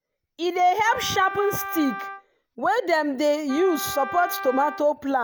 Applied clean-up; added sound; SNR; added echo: none; Wind instrument, woodwind instrument; 11 dB; none.